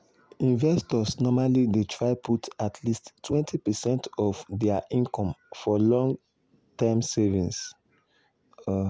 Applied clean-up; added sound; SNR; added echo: none; none; none; none.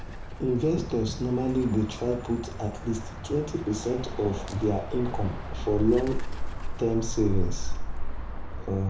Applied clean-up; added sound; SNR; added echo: none; Bird; 3 dB; reverberation time 0.4 s.